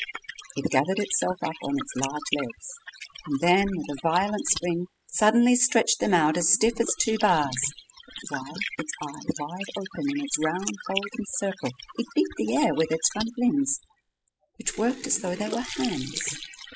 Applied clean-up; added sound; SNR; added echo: classical method spectral subtraction.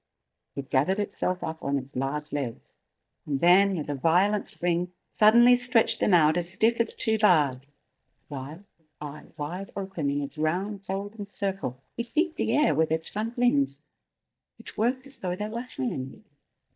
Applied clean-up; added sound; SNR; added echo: neural mask model DeepFilterNet 3.